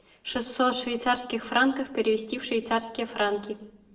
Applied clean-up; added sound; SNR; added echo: neural separator model SepFormer DNS4.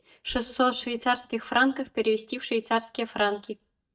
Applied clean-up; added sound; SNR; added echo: neural mask model DeepFilterNet 3.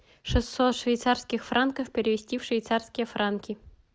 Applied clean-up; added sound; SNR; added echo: none; none; none; none.